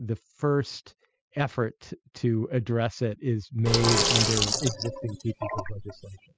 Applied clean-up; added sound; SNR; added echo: classical method spectral subtraction.